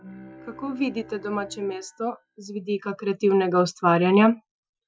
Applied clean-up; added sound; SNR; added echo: classical method Wiener filter.